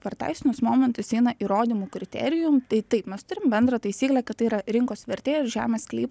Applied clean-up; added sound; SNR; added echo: none; none; none; none.